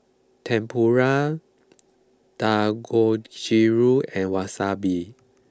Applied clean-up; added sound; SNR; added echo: none; none; none; none.